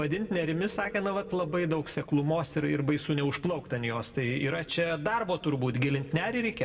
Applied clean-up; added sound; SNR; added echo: none; Telephone; 20 dB; reverberation time 1.1 s.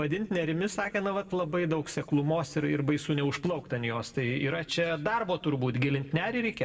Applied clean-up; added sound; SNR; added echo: neural separator model SepFormer DNS4.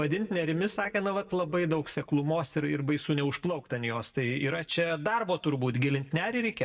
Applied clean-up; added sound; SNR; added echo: neural mask model DeepFilterNet 3.